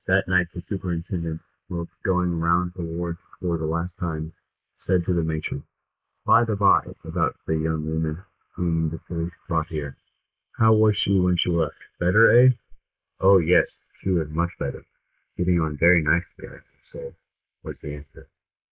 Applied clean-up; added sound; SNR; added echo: neural mask model Resemble Enhance denoiser.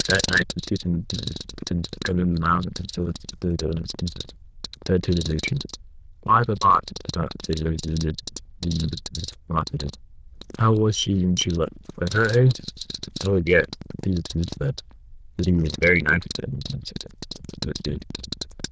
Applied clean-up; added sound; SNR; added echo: neural diffusion model UNIVERSE++.